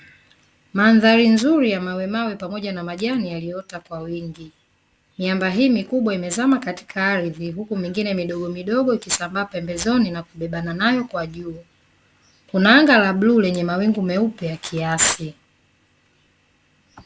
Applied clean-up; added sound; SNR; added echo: none; none; none; none.